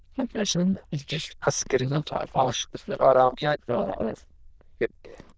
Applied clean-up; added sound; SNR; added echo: neural diffusion model UNIVERSE++.